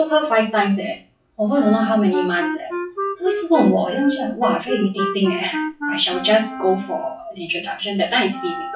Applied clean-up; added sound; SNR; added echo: classical method WPE with log-MMSE.